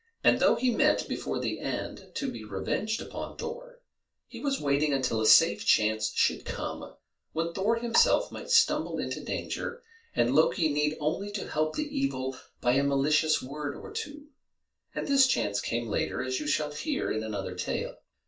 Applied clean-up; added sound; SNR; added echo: none; none; none; reverberation time 0.2 s.